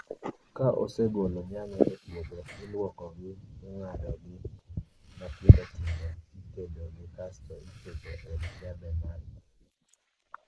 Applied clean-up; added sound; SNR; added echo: neural mask model Resemble Enhance denoiser.